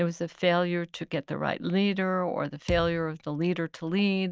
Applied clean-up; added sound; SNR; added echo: neural mask model RNNoise.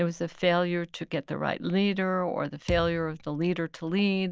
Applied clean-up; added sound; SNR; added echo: none; Thump, thud; 12 dB; none.